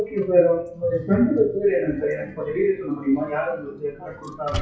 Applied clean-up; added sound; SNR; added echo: classical method WPE with log-MMSE.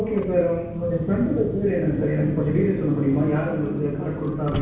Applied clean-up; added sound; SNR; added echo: none; Car; 7 dB; reverberation time 0.9 s.